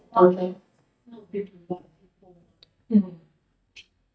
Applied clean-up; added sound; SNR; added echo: neural mask model DeepFilterNet 3.